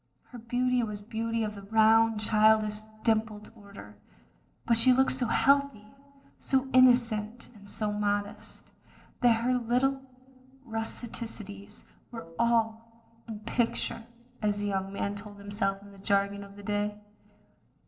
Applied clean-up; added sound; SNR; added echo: neural separator model SepFormer DNS4.